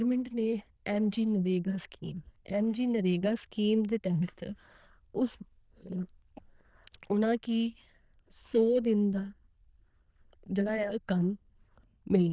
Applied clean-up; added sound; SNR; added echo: neural diffusion model UNIVERSE++.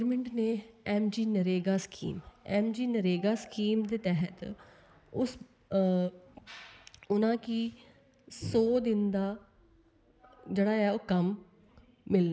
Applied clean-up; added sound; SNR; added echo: none; none; none; none.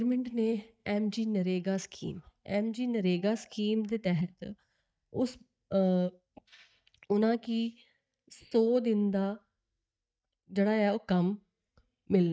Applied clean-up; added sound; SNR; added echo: neural mask model DeepFilterNet 3.